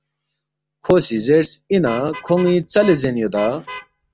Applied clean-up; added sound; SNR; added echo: none; Vehicle horn, car horn, honking; 19 dB; none.